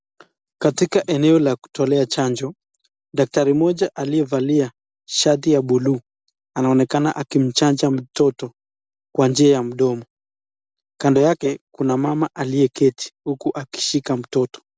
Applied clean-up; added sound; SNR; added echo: none; none; none; none.